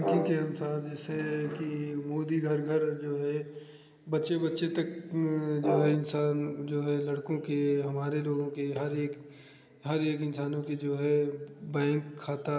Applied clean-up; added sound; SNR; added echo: none; Brass instrument; 4 dB; none.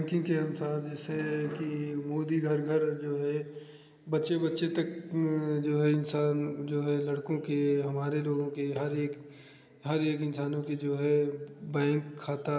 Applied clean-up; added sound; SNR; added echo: none; none; none; none.